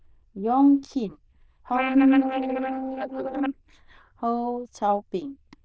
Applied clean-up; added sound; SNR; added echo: neural diffusion model UNIVERSE++.